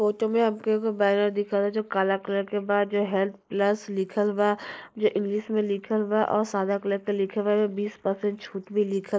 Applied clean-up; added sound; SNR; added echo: neural mask model Resemble Enhance denoiser.